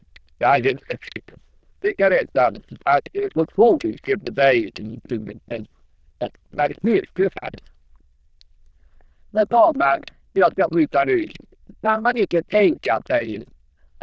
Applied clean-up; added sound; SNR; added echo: neural diffusion model UNIVERSE++.